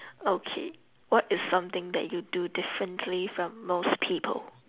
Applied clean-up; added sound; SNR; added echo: none; none; none; none.